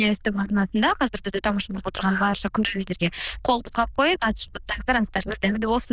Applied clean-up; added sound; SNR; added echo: neural diffusion model UNIVERSE++.